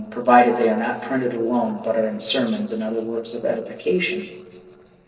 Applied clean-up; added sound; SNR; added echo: neural separator model SepFormer DNS4.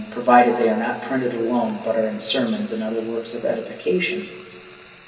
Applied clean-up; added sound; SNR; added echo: none; Frying (food); 20 dB; reverberation time 2.2 s.